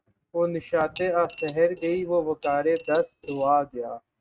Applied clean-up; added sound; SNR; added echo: neural mask model RNNoise.